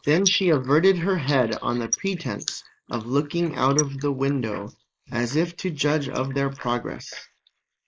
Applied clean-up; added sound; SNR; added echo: neural mask model Resemble Enhance denoiser.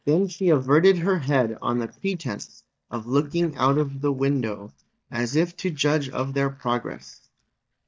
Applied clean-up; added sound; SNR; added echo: neural mask model DeepFilterNet 3.